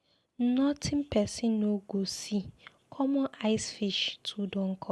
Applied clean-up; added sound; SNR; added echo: none; none; none; none.